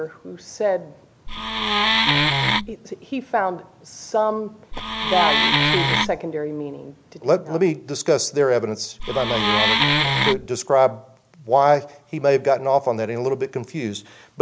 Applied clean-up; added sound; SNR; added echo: none; Wood; -3 dB; none.